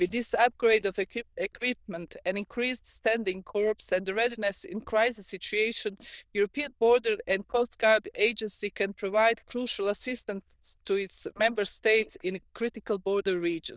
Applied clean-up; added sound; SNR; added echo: neural diffusion model UNIVERSE++.